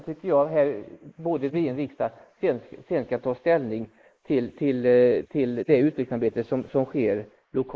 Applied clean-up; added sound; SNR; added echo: neural mask model Resemble Enhance denoiser.